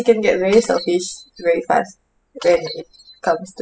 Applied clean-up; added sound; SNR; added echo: classical method spectral subtraction.